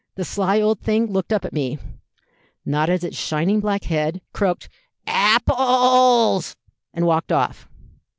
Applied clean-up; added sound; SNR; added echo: none; none; none; none.